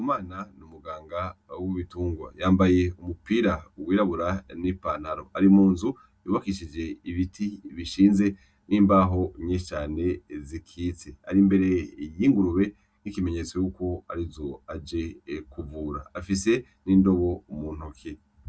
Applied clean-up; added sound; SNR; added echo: none; none; none; none.